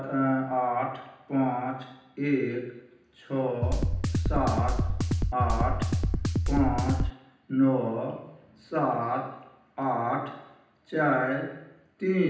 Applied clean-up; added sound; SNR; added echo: none; Drum kit; -3 dB; reverberation time 0.9 s.